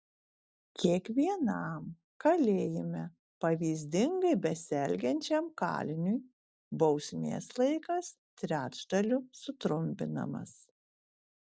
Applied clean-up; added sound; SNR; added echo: none; none; none; none.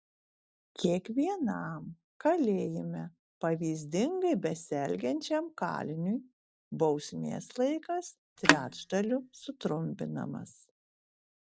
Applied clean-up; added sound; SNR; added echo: none; Telephone; -2 dB; none.